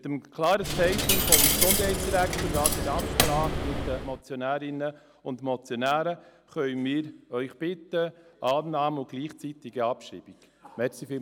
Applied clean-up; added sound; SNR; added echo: none; Coin (dropping); -4 dB; none.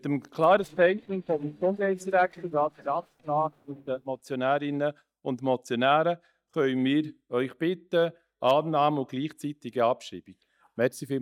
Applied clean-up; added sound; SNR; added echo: neural mask model DeepFilterNet 3.